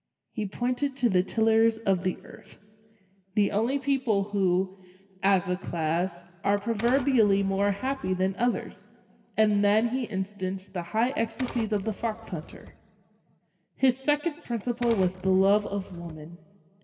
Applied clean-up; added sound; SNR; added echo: none; Typewriter; 18 dB; reverberation time 1.4 s.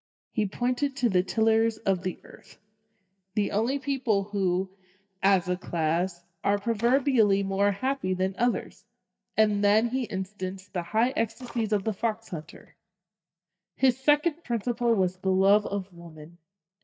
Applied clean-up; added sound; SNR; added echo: neural mask model DeepFilterNet 3.